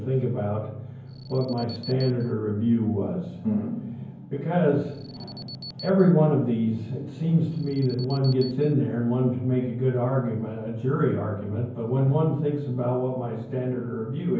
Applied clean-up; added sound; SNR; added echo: none; Alarm; 19 dB; reverberation time 0.9 s.